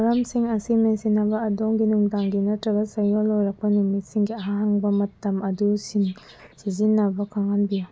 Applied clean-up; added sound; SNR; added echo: none; none; none; none.